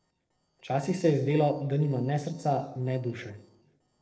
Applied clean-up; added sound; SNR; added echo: neural separator model SepFormer DNS4.